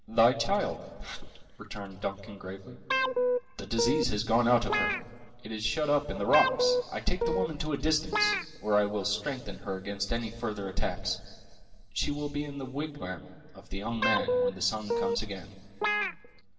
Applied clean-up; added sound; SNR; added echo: none; Guitar; 0 dB; reverberation time 2.0 s.